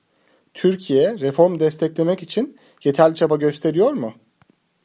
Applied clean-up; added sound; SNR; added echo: none; none; none; none.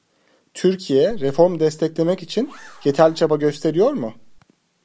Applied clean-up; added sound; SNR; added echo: none; Zipper (clothing); 17 dB; none.